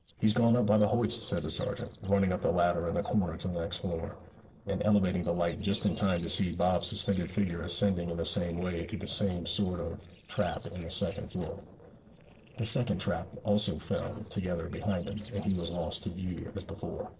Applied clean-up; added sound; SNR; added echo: neural separator model SepFormer DNS4.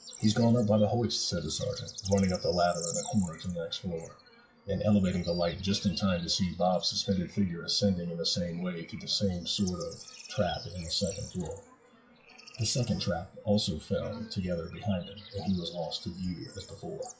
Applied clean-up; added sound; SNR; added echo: classical method WPE with log-MMSE.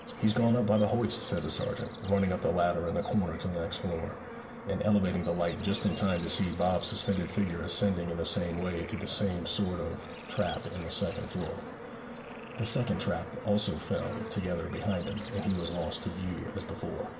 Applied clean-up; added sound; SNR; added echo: none; Bird / Insect / Frog; 11 dB; reverberation time 0.9 s.